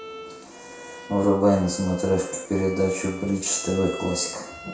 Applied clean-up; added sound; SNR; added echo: none; Bowed string instrument; 15 dB; reverberation time 0.6 s.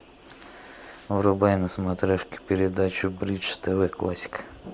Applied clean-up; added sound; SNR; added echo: none; none; none; none.